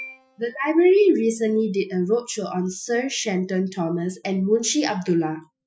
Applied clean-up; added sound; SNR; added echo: classical method Wiener filter.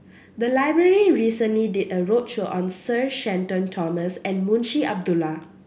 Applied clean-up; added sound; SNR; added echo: none; none; none; none.